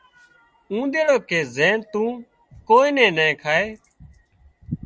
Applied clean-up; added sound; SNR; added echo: none; none; none; none.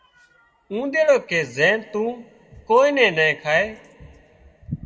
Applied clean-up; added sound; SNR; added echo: none; none; none; reverberation time 2.1 s.